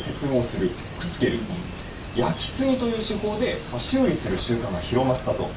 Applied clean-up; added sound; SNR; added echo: none; Chirp, tweet; -1 dB; reverberation time 0.3 s.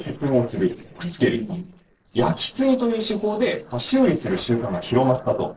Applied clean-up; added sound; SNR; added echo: neural separator model SepFormer DNS4.